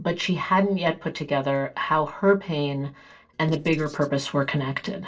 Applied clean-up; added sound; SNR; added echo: neural separator model SepFormer DNS4.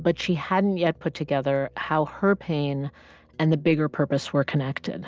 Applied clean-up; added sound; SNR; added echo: none; none; none; none.